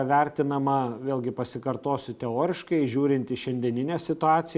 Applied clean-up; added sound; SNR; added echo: none; none; none; none.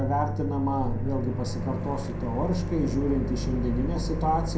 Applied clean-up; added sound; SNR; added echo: none; Microwave oven; 1 dB; reverberation time 0.5 s.